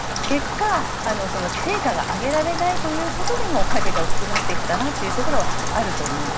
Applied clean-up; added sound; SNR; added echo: none; Rain; -5 dB; none.